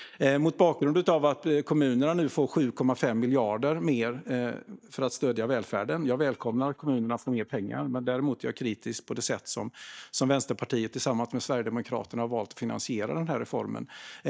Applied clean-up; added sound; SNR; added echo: neural mask model DeepFilterNet 3.